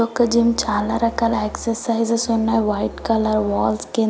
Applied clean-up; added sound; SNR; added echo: none; Musical instrument; 18 dB; none.